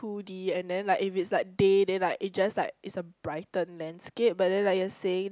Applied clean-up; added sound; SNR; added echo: none; none; none; none.